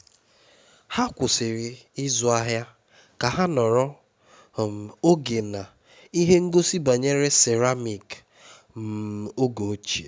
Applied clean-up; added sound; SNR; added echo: none; none; none; none.